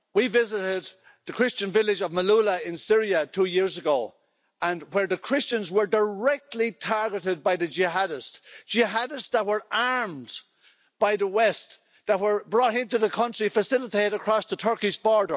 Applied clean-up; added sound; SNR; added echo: none; none; none; none.